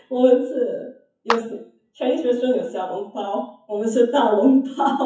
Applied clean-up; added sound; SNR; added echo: classical method WPE with log-MMSE.